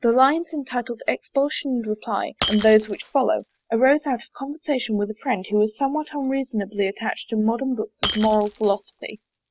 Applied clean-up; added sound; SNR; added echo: none; Shatter; 15 dB; none.